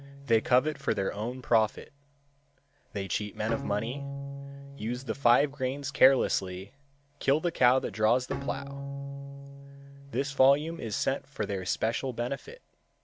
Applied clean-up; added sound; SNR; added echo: none; Bowed string instrument; 13 dB; none.